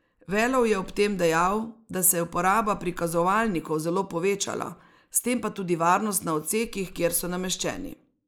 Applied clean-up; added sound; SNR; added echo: neural mask model Resemble Enhance denoiser.